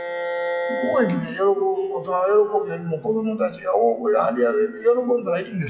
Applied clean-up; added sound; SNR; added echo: classical method log-MMSE.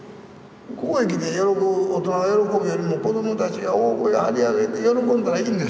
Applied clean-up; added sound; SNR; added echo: none; none; none; none.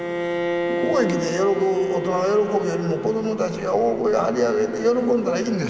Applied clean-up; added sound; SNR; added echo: none; Bowed string instrument; 8 dB; none.